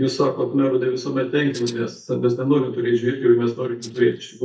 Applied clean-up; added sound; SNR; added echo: neural mask model DeepFilterNet 3.